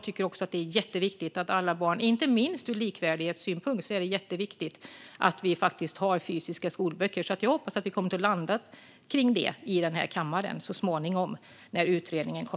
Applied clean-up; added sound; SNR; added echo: none; none; none; none.